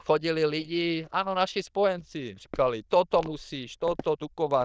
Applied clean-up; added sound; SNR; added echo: neural diffusion model UNIVERSE++.